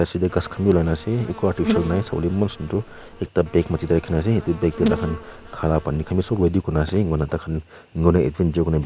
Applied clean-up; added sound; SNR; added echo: none; Insect; 10 dB; none.